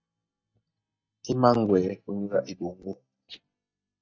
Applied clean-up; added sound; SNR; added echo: neural mask model DeepFilterNet 3.